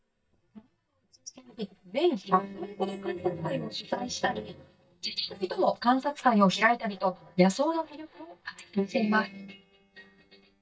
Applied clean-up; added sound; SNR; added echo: neural mask model DeepFilterNet 3.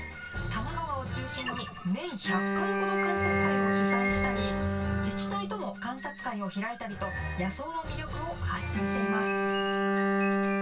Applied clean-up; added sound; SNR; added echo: none; Bowed string instrument; -2 dB; reverberation time 0.2 s.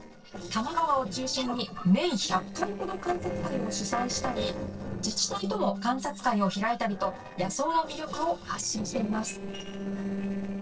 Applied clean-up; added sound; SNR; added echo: neural separator model SepFormer DNS4.